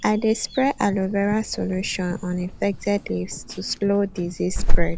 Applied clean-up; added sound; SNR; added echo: none; Alarm / Insect; -1 dB; none.